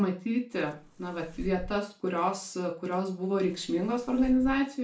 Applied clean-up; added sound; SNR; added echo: none; Fireworks; 14 dB; reverberation time 0.3 s.